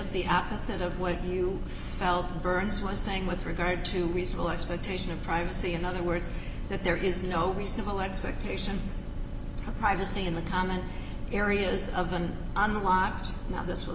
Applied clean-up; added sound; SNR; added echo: none; none; none; none.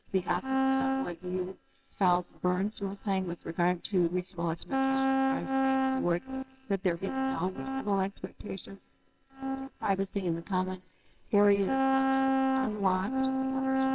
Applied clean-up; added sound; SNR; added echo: neural separator model SepFormer WHAMR!.